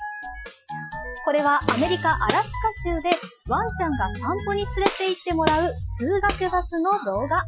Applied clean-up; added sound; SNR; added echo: classical method Wiener filter.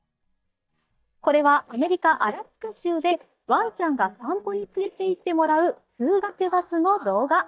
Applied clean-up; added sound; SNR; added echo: neural mask model DeepFilterNet 3.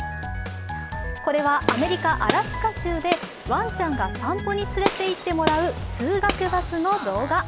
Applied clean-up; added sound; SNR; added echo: none; Gunshot, gunfire; 7 dB; none.